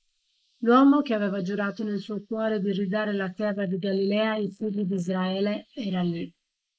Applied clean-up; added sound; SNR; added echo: neural mask model Resemble Enhance denoiser.